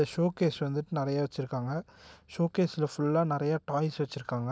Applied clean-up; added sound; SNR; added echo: none; none; none; none.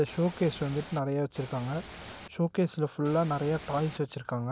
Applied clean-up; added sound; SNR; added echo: none; Ocean / Boat, Water vehicle; 15 dB; none.